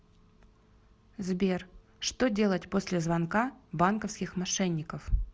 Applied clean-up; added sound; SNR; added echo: none; none; none; none.